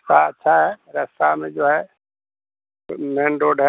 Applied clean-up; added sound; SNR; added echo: none; none; none; none.